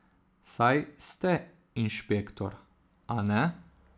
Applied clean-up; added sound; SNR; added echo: none; none; none; none.